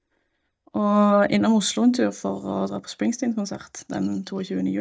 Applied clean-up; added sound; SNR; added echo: neural mask model DeepFilterNet 3.